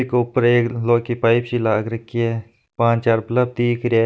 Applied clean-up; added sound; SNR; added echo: none; none; none; none.